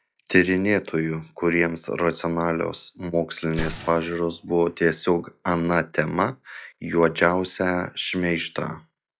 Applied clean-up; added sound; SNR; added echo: classical method log-MMSE.